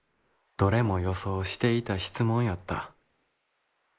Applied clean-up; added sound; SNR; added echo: neural mask model Resemble Enhance denoiser.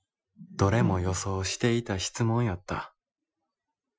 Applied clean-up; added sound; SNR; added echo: classical method Wiener filter.